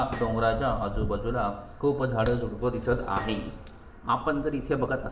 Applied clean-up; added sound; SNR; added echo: none; Gunshot, gunfire; 16 dB; reverberation time 1.2 s.